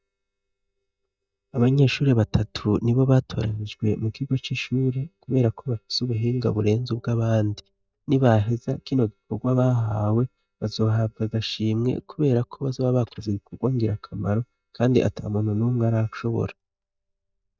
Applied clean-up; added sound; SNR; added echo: neural mask model DeepFilterNet 3.